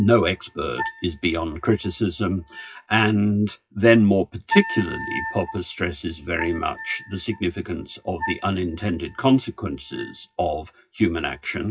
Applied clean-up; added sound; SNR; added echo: classical method WPE with log-MMSE.